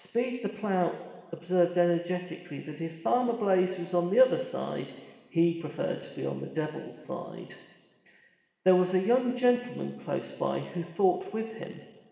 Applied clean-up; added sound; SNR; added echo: none; none; none; reverberation time 2.0 s.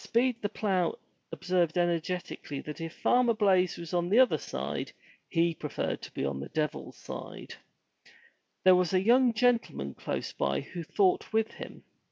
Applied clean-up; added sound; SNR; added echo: none; none; none; none.